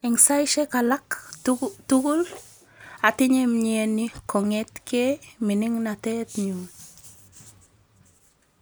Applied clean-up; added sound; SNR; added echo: none; none; none; none.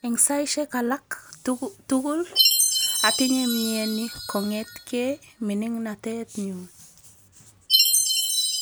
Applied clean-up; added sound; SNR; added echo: none; Chime; -1 dB; none.